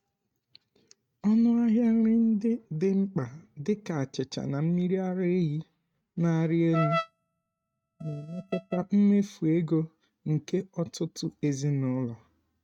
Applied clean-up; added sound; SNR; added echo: neural mask model RNNoise.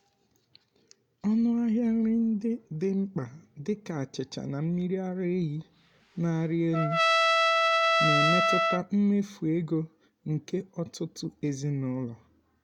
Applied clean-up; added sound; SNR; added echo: none; Trumpet; -4 dB; none.